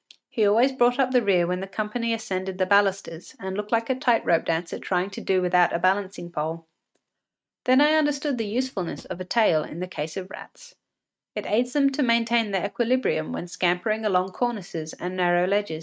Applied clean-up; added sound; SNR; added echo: neural mask model RNNoise.